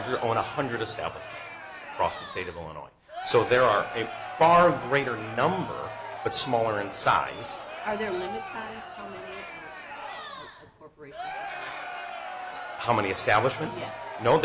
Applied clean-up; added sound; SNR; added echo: none; Crowd; 10 dB; none.